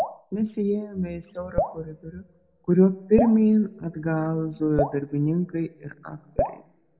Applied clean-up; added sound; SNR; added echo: none; Drip; 8 dB; reverberation time 0.9 s.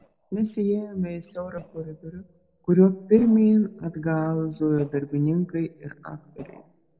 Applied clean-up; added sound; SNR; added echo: neural separator model SepFormer DNS4.